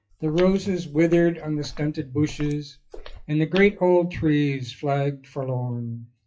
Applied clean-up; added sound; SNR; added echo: classical method WPE with log-MMSE.